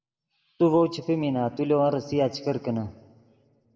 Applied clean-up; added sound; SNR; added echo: none; none; none; reverberation time 1.0 s.